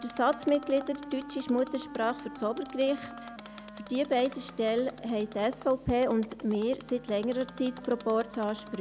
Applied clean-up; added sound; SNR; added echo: none; Mechanisms + Wind instrument, woodwind instrument; 15 dB; none.